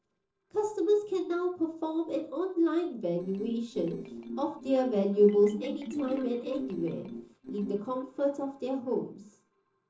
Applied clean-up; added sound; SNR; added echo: neural separator model SepFormer DNS4.